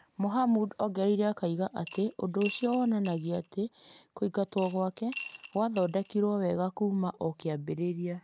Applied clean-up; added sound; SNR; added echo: none; Coin (dropping) / Glass; 17 dB; none.